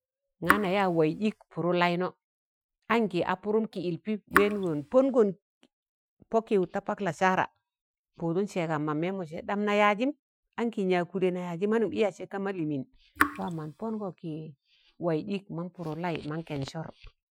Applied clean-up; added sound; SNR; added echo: classical method Wiener filter.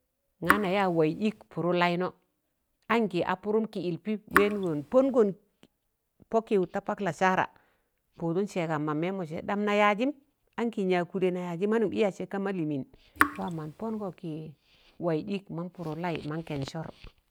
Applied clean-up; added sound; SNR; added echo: none; Raindrop / Drip; 2 dB; none.